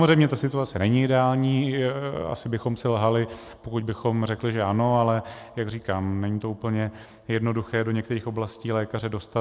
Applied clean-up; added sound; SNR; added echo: none; none; none; none.